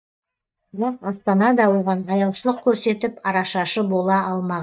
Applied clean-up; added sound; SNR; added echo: neural mask model DeepFilterNet 3.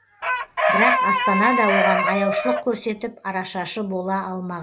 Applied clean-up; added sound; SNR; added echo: none; Chicken, rooster; -3 dB; none.